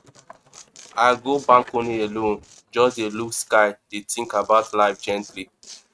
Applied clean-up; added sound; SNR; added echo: neural mask model RNNoise.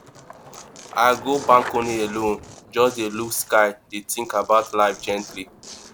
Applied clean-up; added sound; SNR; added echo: none; Tearing + Skateboard; 17 dB; none.